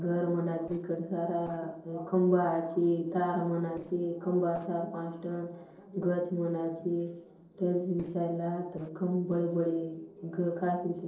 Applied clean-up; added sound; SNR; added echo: neural separator model SepFormer DNS4.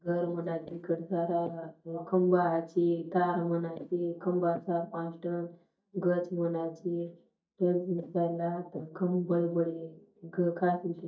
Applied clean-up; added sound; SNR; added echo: neural mask model DeepFilterNet 3.